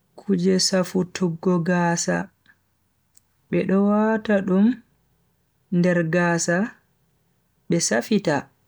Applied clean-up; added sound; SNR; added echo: none; none; none; none.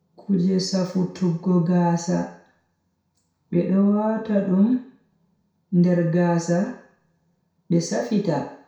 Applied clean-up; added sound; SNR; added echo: none; none; none; reverberation time 0.6 s.